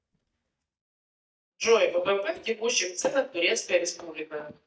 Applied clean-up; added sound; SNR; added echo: neural mask model DeepFilterNet 3.